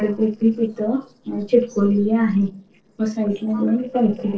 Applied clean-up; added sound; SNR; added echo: neural separator model SepFormer DNS4.